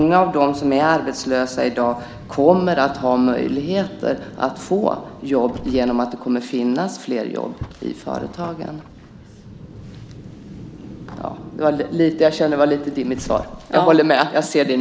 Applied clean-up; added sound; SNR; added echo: none; Car; 18 dB; none.